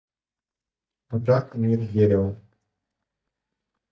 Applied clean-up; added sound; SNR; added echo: neural mask model DeepFilterNet 3.